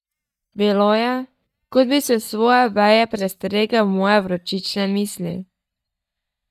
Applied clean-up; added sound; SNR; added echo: neural mask model DeepFilterNet 3.